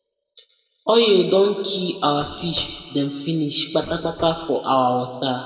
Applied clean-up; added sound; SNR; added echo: none; Knock / Wood; 20 dB; reverberation time 2.2 s.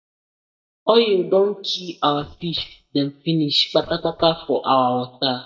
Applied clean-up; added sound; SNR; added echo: neural mask model DeepFilterNet 3.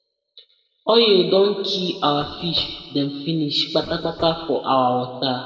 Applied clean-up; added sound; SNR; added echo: neural separator model SepFormer DNS4.